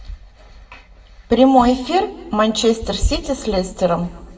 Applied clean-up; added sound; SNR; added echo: none; none; none; reverberation time 1.3 s.